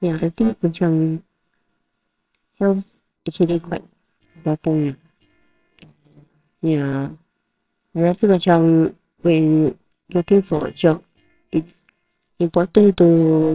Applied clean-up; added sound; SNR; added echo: neural separator model SepFormer WHAMR!.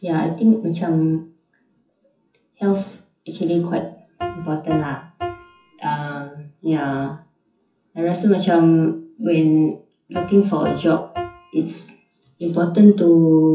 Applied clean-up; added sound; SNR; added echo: classical method WPE with log-MMSE.